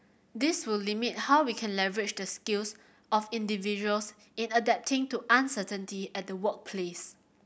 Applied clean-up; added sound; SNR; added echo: none; none; none; none.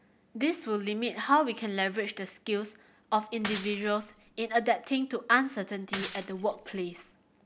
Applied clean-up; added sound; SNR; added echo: none; Shatter / Crushing; 9 dB; none.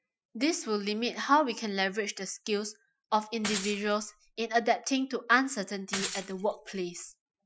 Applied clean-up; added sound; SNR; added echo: classical method Wiener filter.